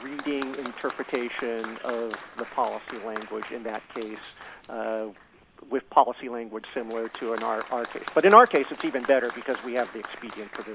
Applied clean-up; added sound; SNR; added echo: none; Applause; 15 dB; none.